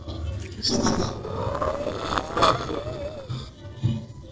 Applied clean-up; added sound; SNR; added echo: neural separator model SepFormer DNS4.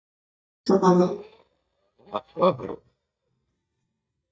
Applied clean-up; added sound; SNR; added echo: neural mask model DeepFilterNet 3.